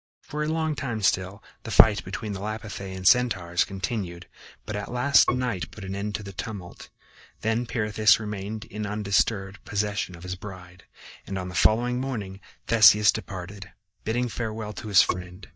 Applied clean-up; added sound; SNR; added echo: neural mask model DeepFilterNet 3.